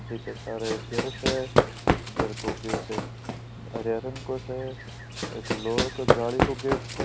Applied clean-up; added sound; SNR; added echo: none; Run; -4 dB; none.